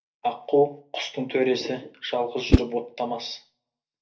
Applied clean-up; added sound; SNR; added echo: none; Whoosh, swoosh, swish; 0 dB; reverberation time 0.3 s.